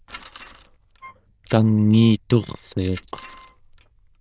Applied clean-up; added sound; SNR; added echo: neural diffusion model UNIVERSE++.